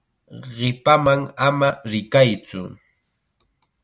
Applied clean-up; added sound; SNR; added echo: none; none; none; none.